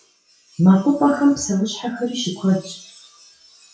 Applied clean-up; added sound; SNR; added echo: classical method WPE with log-MMSE.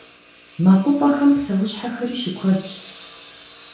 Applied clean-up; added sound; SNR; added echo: none; Engine; 18 dB; reverberation time 0.6 s.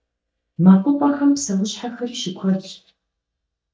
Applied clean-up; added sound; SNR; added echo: neural mask model DeepFilterNet 3.